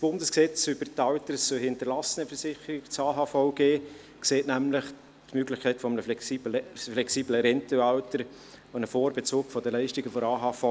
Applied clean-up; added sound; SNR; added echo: none; none; none; none.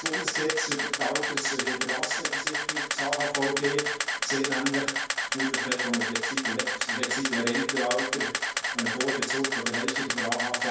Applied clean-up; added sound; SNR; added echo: none; Camera; -2 dB; reverberation time 0.5 s.